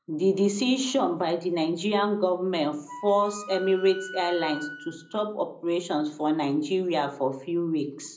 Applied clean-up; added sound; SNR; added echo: none; Wind instrument, woodwind instrument; 14 dB; reverberation time 0.5 s.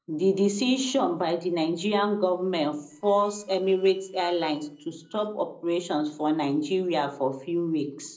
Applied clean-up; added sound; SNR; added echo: neural separator model SepFormer DNS4.